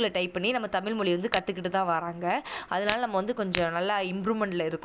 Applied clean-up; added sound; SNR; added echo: none; Tap / Glass; 10 dB; none.